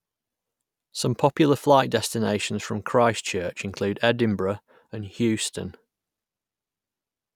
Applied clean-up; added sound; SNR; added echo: none; none; none; none.